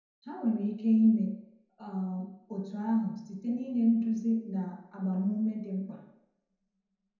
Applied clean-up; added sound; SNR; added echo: none; none; none; reverberation time 0.9 s.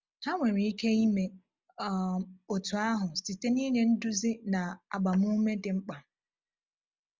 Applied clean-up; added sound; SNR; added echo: none; none; none; none.